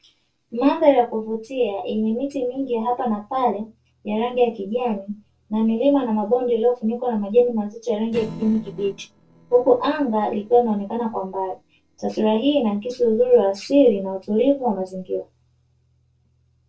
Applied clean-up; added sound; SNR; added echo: neural separator model SepFormer DNS4.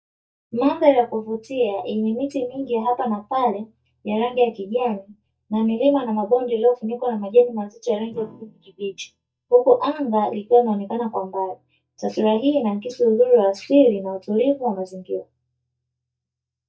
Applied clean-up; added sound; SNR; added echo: neural mask model DeepFilterNet 3.